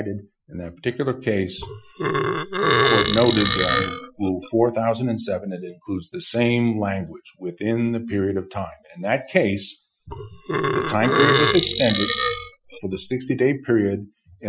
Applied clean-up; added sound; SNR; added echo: classical method Wiener filter.